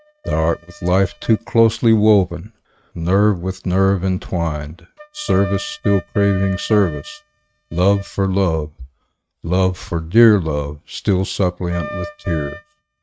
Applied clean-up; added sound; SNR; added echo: neural mask model RNNoise.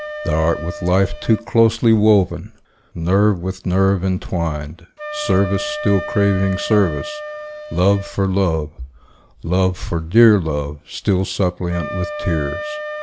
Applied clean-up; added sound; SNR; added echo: none; Wind instrument, woodwind instrument; 13 dB; none.